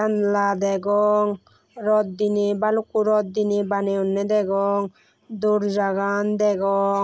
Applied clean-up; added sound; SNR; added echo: none; none; none; none.